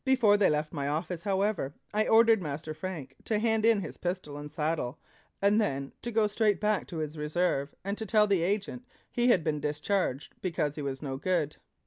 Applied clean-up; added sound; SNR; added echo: none; none; none; none.